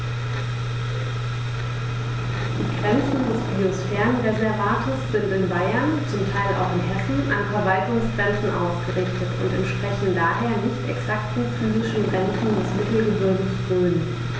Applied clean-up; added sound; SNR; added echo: none; Motorcycle; 14 dB; none.